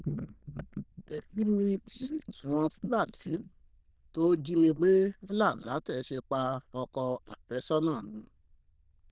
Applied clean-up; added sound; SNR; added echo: neural diffusion model UNIVERSE++.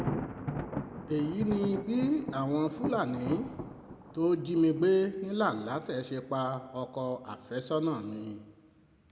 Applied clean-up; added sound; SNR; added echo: none; Thunder; 10 dB; none.